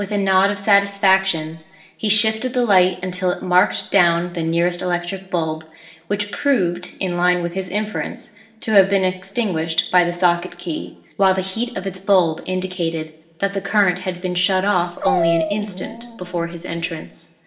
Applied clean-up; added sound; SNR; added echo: none; Dog; 5 dB; reverberation time 1.1 s.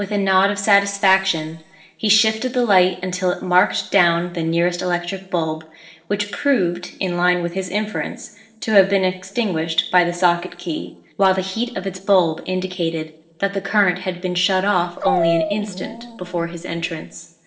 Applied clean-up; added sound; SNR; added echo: neural separator model SepFormer DNS4.